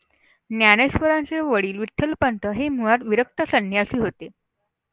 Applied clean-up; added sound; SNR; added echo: none; none; none; none.